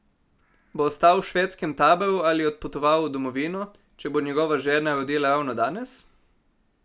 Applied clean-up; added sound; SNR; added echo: none; none; none; none.